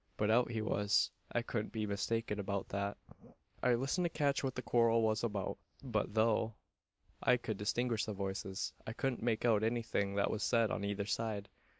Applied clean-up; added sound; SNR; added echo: none; none; none; none.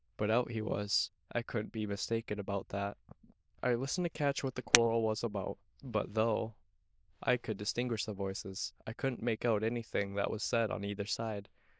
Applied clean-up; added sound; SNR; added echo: neural diffusion model UNIVERSE++.